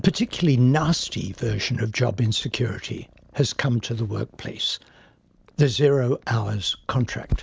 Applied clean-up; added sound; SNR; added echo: none; Purr; 16 dB; none.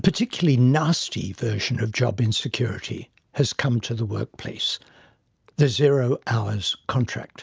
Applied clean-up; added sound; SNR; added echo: none; none; none; none.